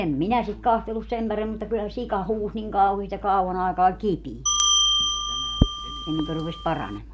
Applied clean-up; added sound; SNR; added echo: none; Bell; 0 dB; none.